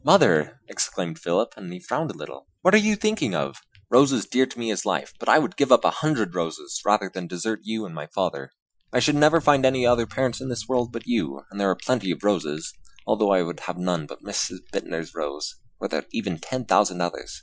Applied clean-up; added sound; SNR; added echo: classical method Wiener filter.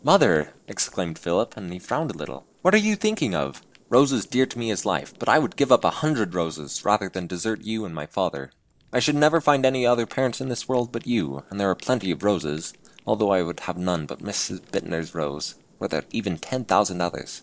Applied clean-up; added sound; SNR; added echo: neural separator model SepFormer DNS4.